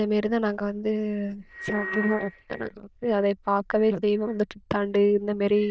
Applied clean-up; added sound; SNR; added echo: neural diffusion model UNIVERSE++.